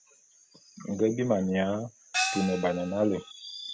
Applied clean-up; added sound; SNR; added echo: none; Gong; 4 dB; none.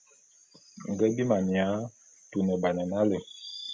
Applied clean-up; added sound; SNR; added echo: none; none; none; none.